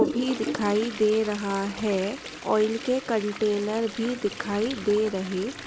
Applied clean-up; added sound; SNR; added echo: none; Toilet flush; 10 dB; none.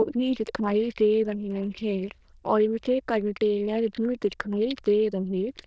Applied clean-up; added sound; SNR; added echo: neural diffusion model UNIVERSE++.